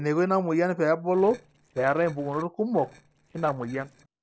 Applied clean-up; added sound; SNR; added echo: neural separator model SepFormer DNS4.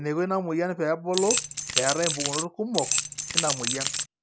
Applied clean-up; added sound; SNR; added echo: none; Rattle / Keys jangling; -1 dB; none.